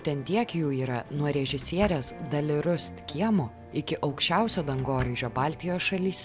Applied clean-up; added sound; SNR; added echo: none; Drawer open or close; 16 dB; none.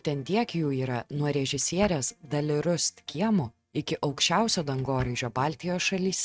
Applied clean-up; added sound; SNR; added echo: neural mask model RNNoise.